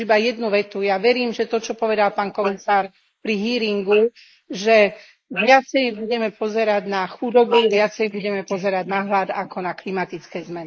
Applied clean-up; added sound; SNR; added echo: neural mask model Resemble Enhance denoiser.